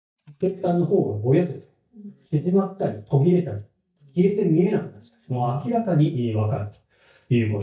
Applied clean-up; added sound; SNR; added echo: neural mask model DeepFilterNet 3.